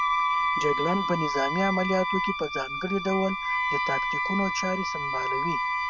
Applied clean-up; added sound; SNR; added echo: none; Wind instrument, woodwind instrument + Wind instrument, woodwind instrument; -2 dB; none.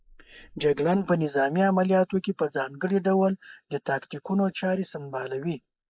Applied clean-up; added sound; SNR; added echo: neural mask model Resemble Enhance denoiser.